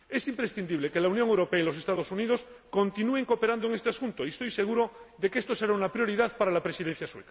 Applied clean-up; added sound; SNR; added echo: none; none; none; none.